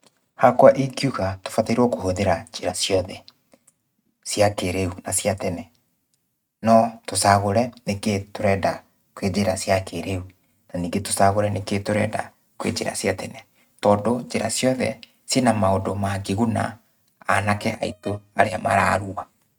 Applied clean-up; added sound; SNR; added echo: neural mask model RNNoise.